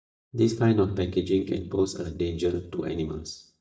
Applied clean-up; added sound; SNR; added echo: neural mask model DeepFilterNet 3.